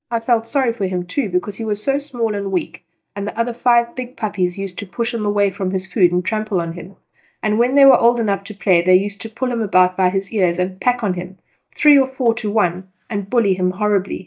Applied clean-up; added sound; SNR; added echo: neural mask model DeepFilterNet 3.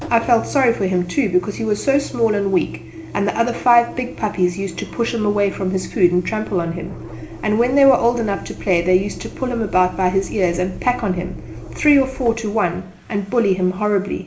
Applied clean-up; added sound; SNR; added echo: none; Engine; 14 dB; reverberation time 0.4 s.